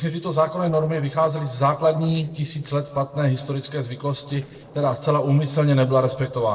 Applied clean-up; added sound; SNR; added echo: neural separator model SepFormer DNS4.